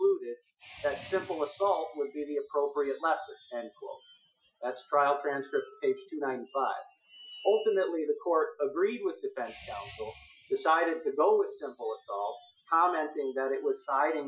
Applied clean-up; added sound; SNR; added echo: classical method Wiener filter.